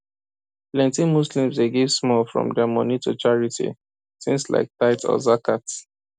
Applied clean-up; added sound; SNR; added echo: none; none; none; none.